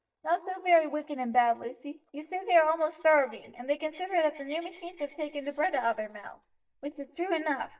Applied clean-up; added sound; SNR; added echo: neural mask model DeepFilterNet 3.